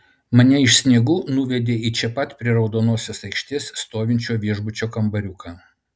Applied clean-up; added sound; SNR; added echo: none; none; none; none.